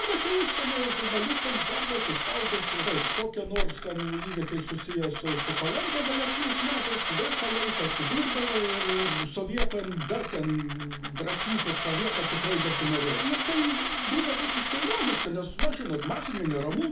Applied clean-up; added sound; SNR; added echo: none; Coin (dropping); -3 dB; reverberation time 0.3 s.